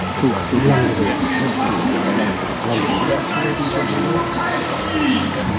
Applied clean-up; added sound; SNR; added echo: none; Chatter / Stream; -1 dB; reverberation time 0.6 s.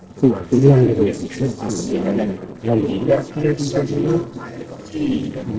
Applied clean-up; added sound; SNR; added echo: neural separator model SepFormer DNS4.